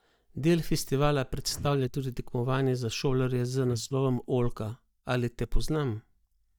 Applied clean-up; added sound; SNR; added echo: neural mask model DeepFilterNet 3.